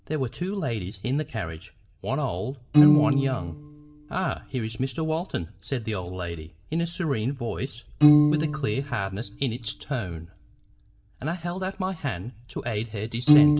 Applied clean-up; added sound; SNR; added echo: none; Piano; -2 dB; reverberation time 0.2 s.